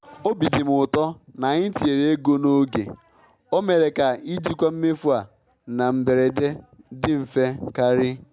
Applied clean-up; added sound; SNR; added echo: none; none; none; none.